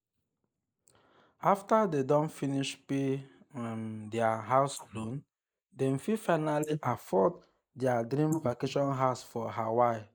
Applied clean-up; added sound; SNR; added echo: neural mask model Resemble Enhance denoiser.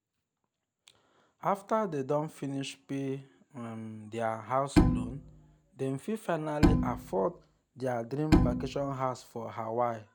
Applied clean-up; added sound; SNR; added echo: none; Bowed string instrument; -5 dB; none.